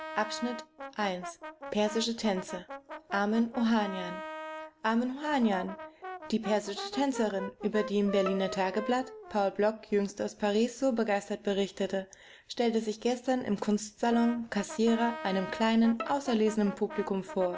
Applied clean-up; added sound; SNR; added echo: none; Brass instrument + Bowed string instrument; 13 dB; none.